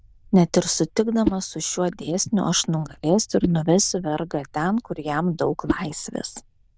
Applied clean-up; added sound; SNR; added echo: neural diffusion model UNIVERSE++.